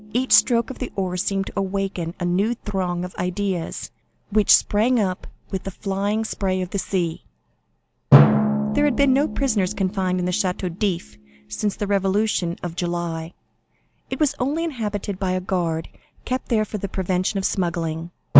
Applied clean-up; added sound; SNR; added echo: none; Drum; 4 dB; none.